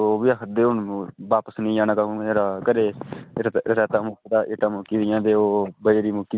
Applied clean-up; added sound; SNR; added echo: none; none; none; none.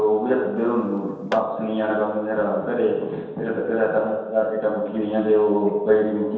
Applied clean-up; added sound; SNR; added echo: none; Tap / Hammer; 15 dB; reverberation time 1.2 s.